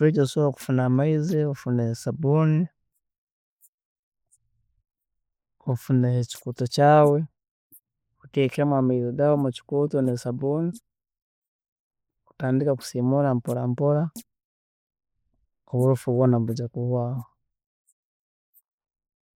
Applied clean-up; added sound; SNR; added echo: neural mask model Resemble Enhance denoiser.